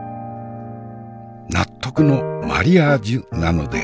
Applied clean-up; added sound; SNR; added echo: none; none; none; none.